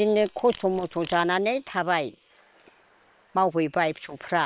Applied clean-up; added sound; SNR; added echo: neural separator model SepFormer WHAM!.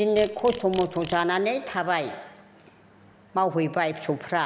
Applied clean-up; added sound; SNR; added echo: none; Insect; 18 dB; none.